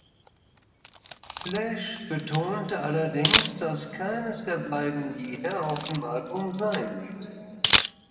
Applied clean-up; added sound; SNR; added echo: none; Camera; 2 dB; reverberation time 2.2 s.